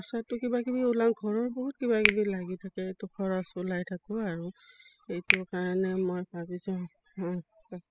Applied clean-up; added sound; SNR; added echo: classical method spectral subtraction.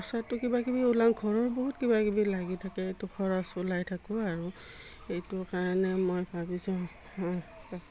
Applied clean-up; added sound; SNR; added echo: none; none; none; none.